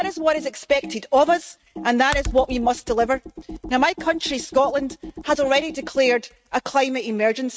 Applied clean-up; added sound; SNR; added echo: neural mask model RNNoise.